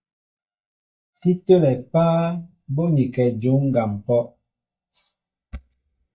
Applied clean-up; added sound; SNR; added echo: neural mask model DeepFilterNet 3.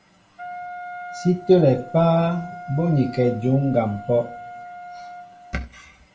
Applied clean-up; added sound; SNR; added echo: none; Wind instrument, woodwind instrument; 15 dB; reverberation time 0.3 s.